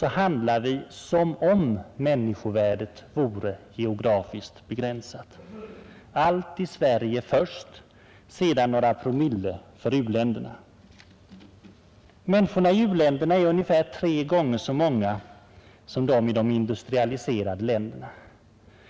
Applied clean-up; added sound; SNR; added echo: none; none; none; none.